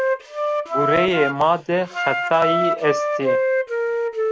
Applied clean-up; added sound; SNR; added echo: none; Wind instrument, woodwind instrument; -1 dB; none.